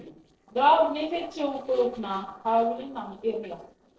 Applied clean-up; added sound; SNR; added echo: neural separator model SepFormer DNS4.